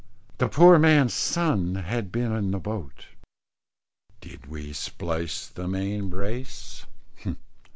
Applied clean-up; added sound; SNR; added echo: none; none; none; none.